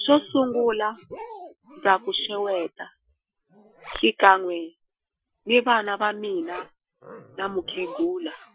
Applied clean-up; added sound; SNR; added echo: classical method Wiener filter.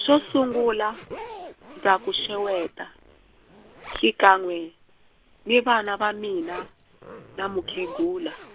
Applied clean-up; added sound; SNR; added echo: none; Zipper (clothing); 17 dB; none.